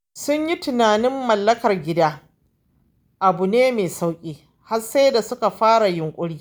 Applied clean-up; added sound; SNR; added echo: none; none; none; none.